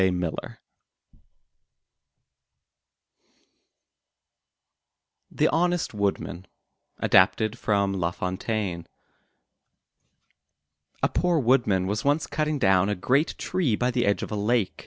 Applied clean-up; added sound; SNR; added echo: none; none; none; none.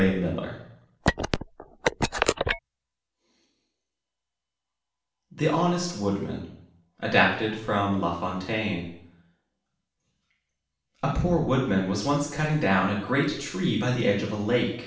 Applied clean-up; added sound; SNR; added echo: none; Telephone; -1 dB; reverberation time 0.7 s.